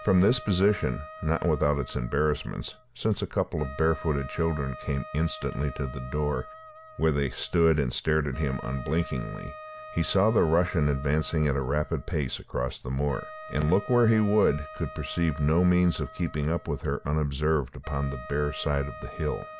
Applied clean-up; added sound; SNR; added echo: none; Wind instrument, woodwind instrument; 17 dB; none.